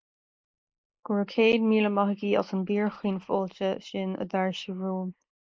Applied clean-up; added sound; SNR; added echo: neural mask model Resemble Enhance denoiser.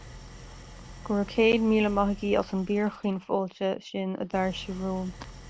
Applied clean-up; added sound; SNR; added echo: none; Idling; 17 dB; none.